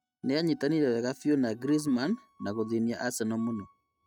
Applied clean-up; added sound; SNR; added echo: neural mask model RNNoise.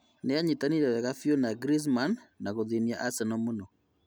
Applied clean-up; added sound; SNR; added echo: none; none; none; none.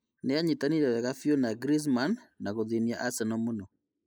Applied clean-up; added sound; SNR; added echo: neural mask model Resemble Enhance denoiser.